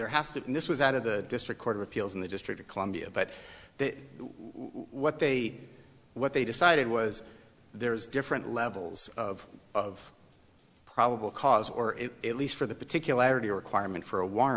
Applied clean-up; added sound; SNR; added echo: none; none; none; none.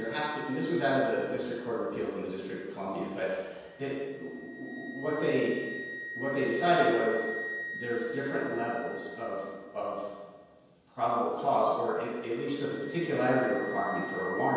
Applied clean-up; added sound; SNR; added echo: none; Wind instrument, woodwind instrument; 12 dB; reverberation time 1.2 s.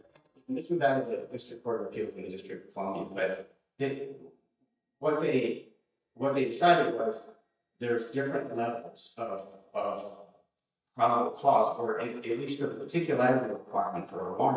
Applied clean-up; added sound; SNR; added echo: neural mask model DeepFilterNet 3.